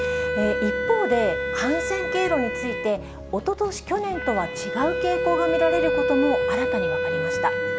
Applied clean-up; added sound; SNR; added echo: none; Wind instrument, woodwind instrument; 0 dB; none.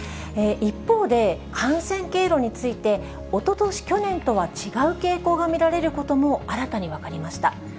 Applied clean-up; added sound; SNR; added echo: none; none; none; none.